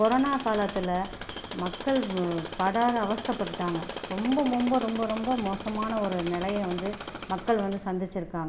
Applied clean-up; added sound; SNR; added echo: none; Tools; 9 dB; none.